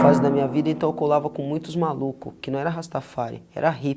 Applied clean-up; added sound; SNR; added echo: none; Drum; 5 dB; none.